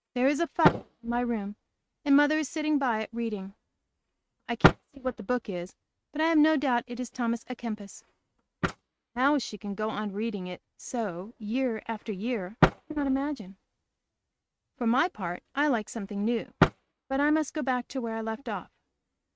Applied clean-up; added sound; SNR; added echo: neural mask model RNNoise.